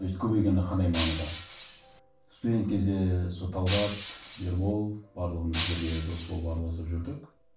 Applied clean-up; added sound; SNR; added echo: none; Shatter; 2 dB; reverberation time 0.3 s.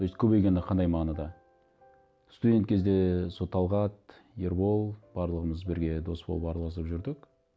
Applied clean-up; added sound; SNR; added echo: none; none; none; none.